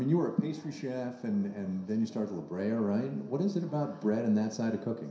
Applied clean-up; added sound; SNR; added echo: none; none; none; reverberation time 0.7 s.